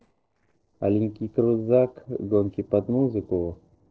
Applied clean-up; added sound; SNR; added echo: neural separator model SepFormer DNS4.